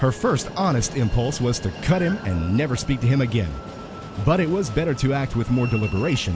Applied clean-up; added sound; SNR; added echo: none; Train; 13 dB; none.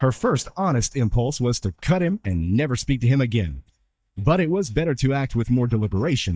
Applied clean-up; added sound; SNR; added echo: neural mask model DeepFilterNet 3.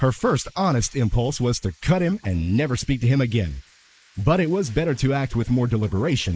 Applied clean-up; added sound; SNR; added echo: neural mask model Resemble Enhance denoiser.